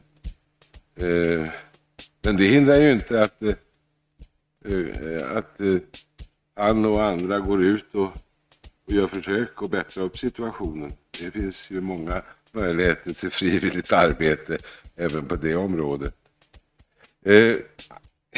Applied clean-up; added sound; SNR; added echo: neural mask model RNNoise.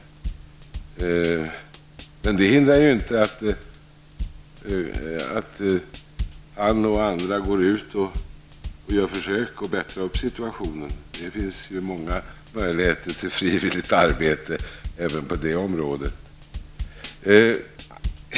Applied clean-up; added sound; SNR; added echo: none; Drum / Drum kit; 11 dB; none.